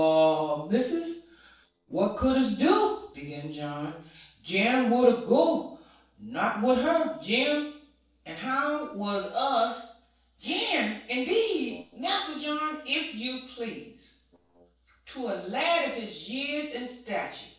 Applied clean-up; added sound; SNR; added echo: neural separator model SepFormer DNS4.